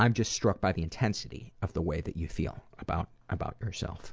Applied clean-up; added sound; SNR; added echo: none; none; none; none.